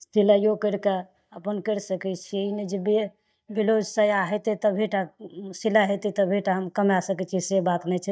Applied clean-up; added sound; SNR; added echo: neural mask model DeepFilterNet 3.